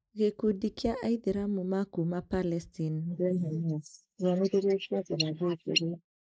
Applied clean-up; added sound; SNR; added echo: neural mask model Resemble Enhance denoiser.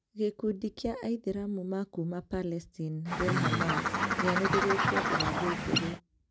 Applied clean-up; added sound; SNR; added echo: none; Bird; -4 dB; none.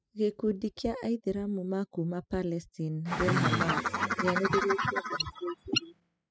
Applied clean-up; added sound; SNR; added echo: classical method spectral subtraction.